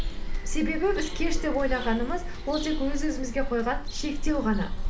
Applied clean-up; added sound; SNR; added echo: none; Bird vocalization, bird call, bird song; 0 dB; none.